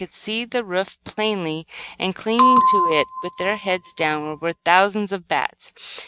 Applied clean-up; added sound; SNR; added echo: neural mask model RNNoise.